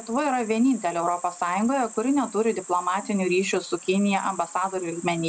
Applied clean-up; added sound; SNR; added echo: none; Cricket; 16 dB; none.